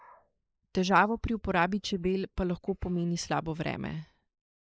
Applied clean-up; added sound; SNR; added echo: neural mask model Resemble Enhance denoiser.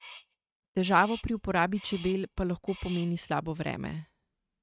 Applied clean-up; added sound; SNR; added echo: neural mask model RNNoise.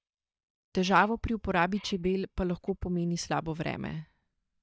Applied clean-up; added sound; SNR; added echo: neural mask model DeepFilterNet 3.